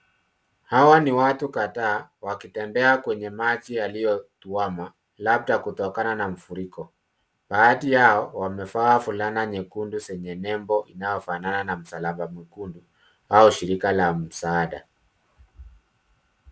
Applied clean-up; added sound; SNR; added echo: none; none; none; none.